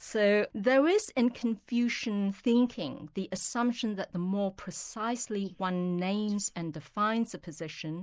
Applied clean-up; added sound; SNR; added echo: neural mask model Resemble Enhance denoiser.